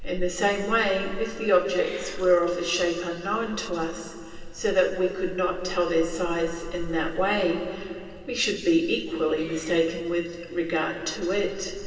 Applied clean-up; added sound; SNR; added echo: none; Meow / Purr; 11 dB; reverberation time 2.5 s.